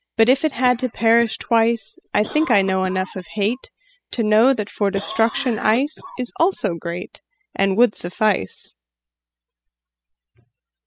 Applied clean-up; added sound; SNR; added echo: classical method spectral subtraction.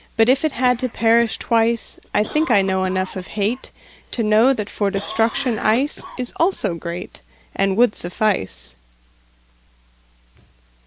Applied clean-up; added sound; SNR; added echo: none; Cough; 19 dB; none.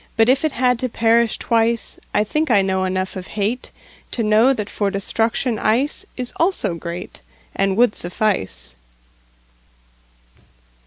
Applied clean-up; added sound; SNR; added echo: none; none; none; none.